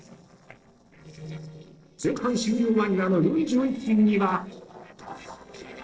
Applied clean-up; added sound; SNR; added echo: neural separator model SepFormer DNS4.